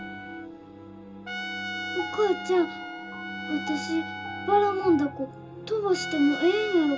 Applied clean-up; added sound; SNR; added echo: none; Trumpet; 10 dB; reverberation time 0.2 s.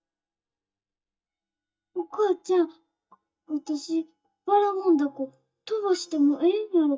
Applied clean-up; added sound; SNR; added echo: neural mask model DeepFilterNet 3.